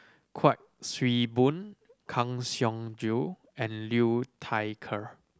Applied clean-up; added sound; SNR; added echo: none; none; none; none.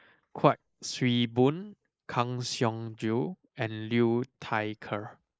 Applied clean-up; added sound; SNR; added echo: neural mask model Resemble Enhance denoiser.